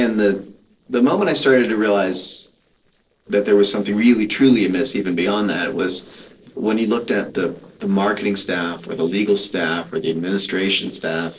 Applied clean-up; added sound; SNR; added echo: neural separator model SepFormer DNS4.